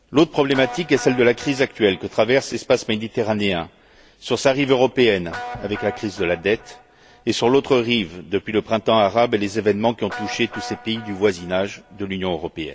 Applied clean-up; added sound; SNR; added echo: none; Guitar; 18 dB; none.